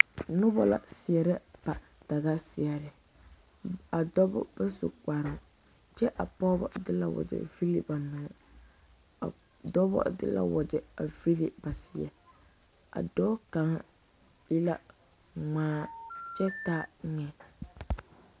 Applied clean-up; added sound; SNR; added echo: none; Telephone; 12 dB; none.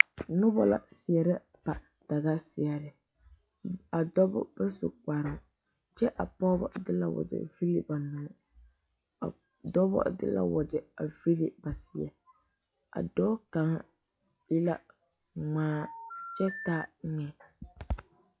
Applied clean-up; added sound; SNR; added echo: classical method log-MMSE.